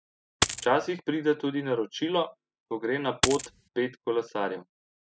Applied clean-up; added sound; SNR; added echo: classical method spectral subtraction.